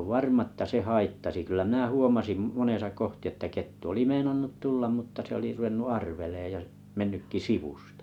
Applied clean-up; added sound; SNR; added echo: none; none; none; none.